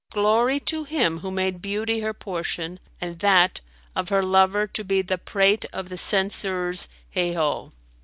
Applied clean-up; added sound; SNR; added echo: none; none; none; none.